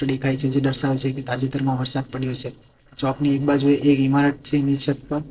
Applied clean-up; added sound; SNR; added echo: neural separator model SepFormer DNS4.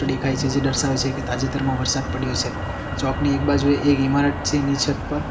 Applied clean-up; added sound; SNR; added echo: none; Motor vehicle (road); 5 dB; reverberation time 0.8 s.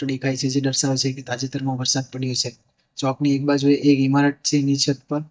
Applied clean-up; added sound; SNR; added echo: neural mask model DeepFilterNet 3.